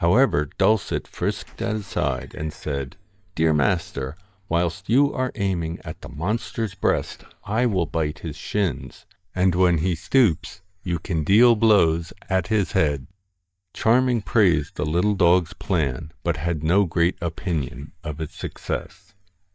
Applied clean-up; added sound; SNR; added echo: neural mask model DeepFilterNet 3.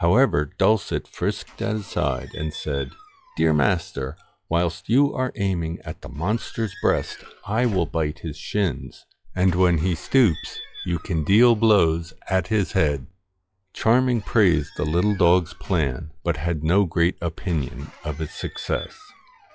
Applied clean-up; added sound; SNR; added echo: classical method log-MMSE.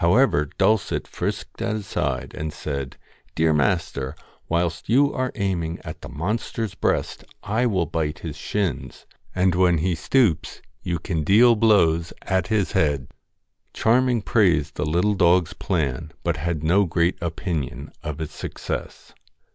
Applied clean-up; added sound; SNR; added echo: none; none; none; none.